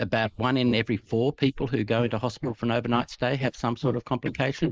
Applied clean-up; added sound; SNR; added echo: neural mask model Resemble Enhance denoiser.